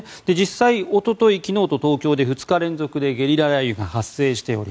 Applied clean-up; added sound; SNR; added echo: none; none; none; none.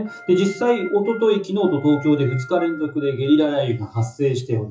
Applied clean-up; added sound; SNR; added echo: classical method WPE with log-MMSE.